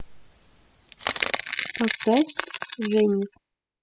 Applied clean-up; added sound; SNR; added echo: classical method spectral subtraction.